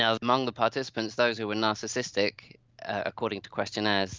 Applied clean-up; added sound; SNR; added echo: none; none; none; none.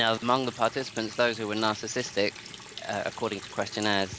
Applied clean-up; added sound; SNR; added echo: none; Water tap, faucet; 15 dB; none.